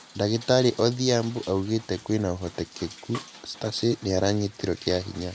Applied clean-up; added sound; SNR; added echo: none; Snare drum + Rain; 19 dB; none.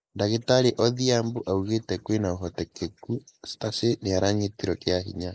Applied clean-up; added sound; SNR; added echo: neural mask model Resemble Enhance denoiser.